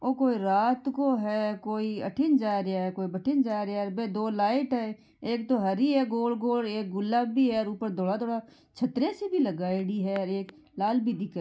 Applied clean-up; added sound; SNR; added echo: none; none; none; none.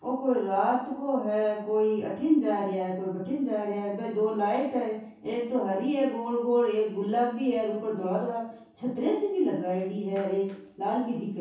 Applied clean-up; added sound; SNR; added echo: none; none; none; reverberation time 0.6 s.